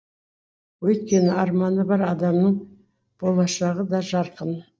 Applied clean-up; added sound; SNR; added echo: neural mask model DeepFilterNet 3.